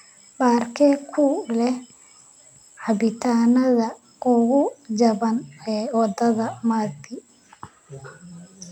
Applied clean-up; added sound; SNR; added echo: none; none; none; none.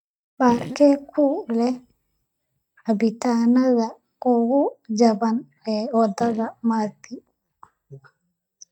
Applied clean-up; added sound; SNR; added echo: neural mask model DeepFilterNet 3.